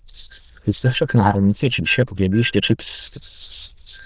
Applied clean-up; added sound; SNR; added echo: neural diffusion model UNIVERSE++.